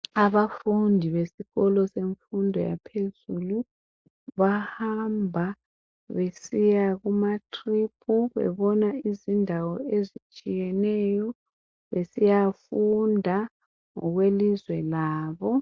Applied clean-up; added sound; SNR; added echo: none; none; none; none.